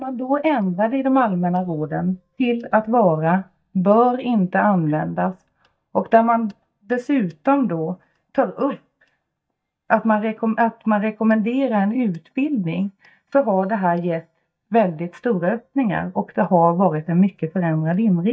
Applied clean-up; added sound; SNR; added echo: neural mask model DeepFilterNet 3.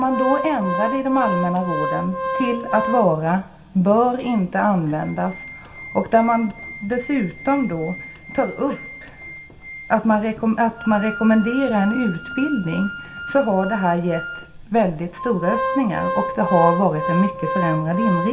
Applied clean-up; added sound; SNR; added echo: none; Organ; 8 dB; reverberation time 0.5 s.